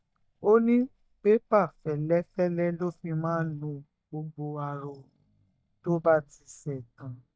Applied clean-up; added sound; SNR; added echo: neural mask model DeepFilterNet 3.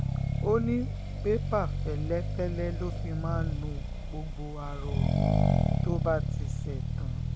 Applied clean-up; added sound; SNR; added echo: none; Accelerating, revving, vroom; -5 dB; none.